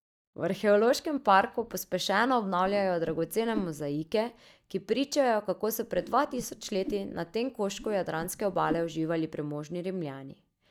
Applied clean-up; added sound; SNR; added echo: neural mask model DeepFilterNet 3.